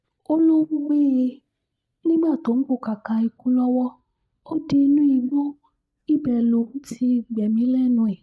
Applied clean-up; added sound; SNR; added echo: neural mask model DeepFilterNet 3.